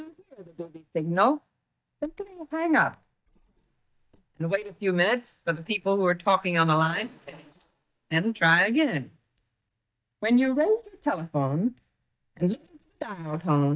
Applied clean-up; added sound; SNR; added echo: neural mask model DeepFilterNet 3.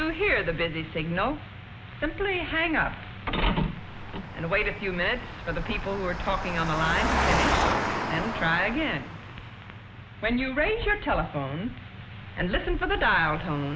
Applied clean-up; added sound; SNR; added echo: none; Engine; 6 dB; none.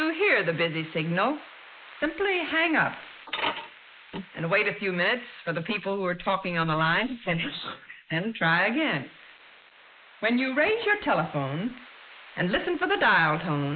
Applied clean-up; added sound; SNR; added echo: neural mask model Resemble Enhance denoiser.